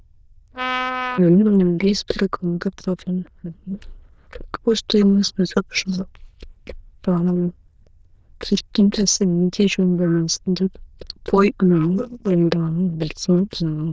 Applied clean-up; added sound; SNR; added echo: neural diffusion model UNIVERSE++.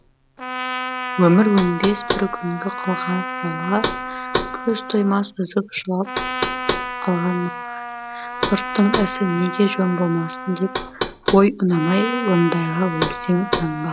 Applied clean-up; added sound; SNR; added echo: none; Knock + Trumpet; 5 dB; none.